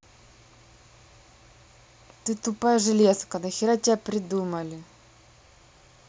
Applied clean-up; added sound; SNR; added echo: none; none; none; none.